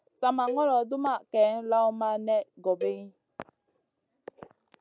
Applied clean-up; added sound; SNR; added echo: none; Cowbell; 13 dB; none.